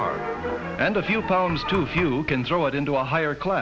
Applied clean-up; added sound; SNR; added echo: none; Knock; 15 dB; none.